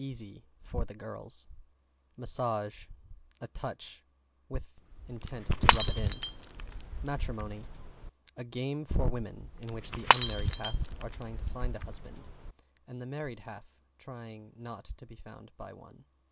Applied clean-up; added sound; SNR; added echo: none; Shatter / Crushing; -4 dB; none.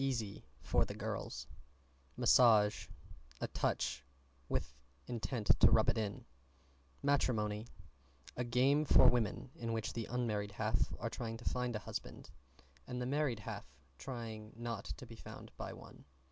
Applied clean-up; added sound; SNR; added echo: none; none; none; none.